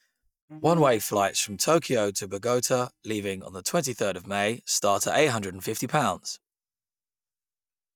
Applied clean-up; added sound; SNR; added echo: neural mask model DeepFilterNet 3.